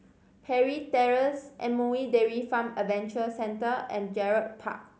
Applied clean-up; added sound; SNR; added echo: none; none; none; none.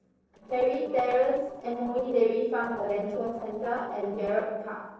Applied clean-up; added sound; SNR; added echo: neural separator model SepFormer DNS4.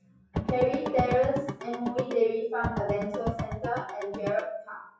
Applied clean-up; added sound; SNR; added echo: classical method WPE with log-MMSE.